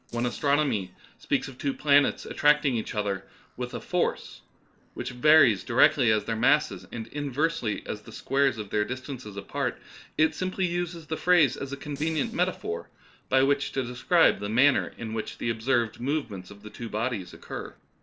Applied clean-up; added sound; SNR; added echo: neural separator model SepFormer DNS4.